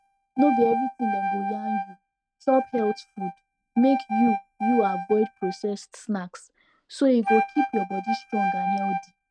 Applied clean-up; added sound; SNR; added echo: neural mask model RNNoise.